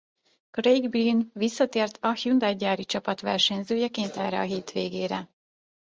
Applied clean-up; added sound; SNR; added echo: none; none; none; none.